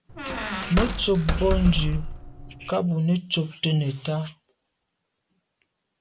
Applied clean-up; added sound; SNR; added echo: none; Squeak; 1 dB; none.